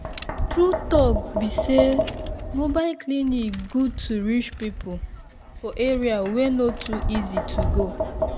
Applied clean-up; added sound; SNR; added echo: none; Tap; 3 dB; none.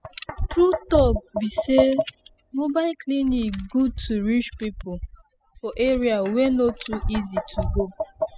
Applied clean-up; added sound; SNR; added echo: classical method spectral subtraction.